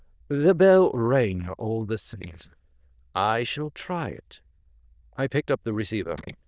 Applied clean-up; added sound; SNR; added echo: neural diffusion model UNIVERSE++.